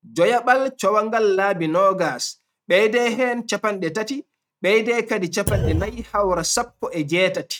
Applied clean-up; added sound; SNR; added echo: neural mask model RNNoise.